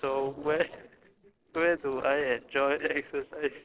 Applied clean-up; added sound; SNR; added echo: neural separator model SepFormer DNS4.